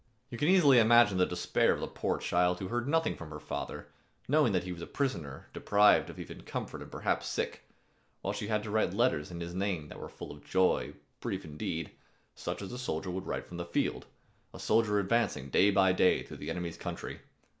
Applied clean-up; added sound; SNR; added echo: none; none; none; none.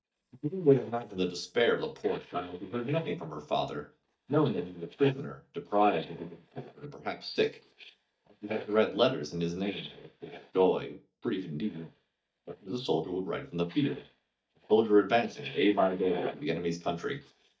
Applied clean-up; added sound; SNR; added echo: neural mask model DeepFilterNet 3.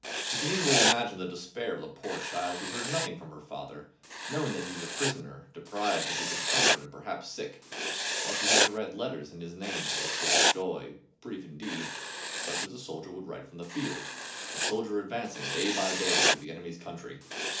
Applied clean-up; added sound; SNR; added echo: none; Writing; -4 dB; reverberation time 0.4 s.